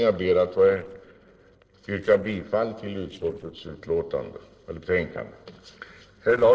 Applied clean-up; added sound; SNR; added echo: neural separator model SepFormer DNS4.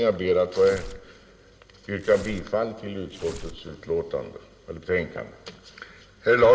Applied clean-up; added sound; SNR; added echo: none; Tearing; 16 dB; reverberation time 2.1 s.